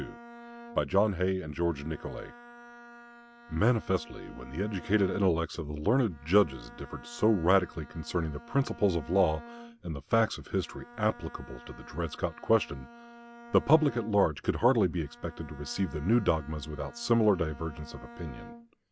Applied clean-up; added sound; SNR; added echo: none; Bowed string instrument; 20 dB; none.